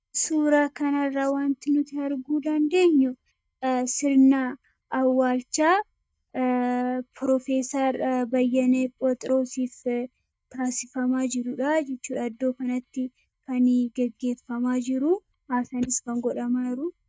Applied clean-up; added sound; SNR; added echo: neural mask model DeepFilterNet 3.